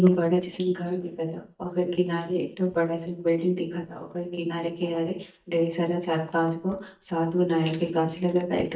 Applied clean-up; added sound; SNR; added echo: neural mask model DeepFilterNet 3.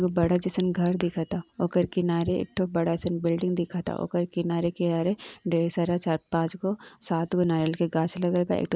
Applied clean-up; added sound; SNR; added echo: none; none; none; none.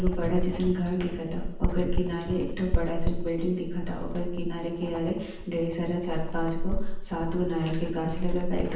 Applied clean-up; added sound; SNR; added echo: none; Writing; -1 dB; reverberation time 0.9 s.